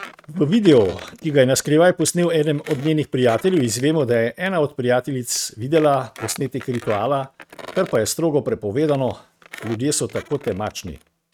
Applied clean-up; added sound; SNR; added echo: neural mask model RNNoise.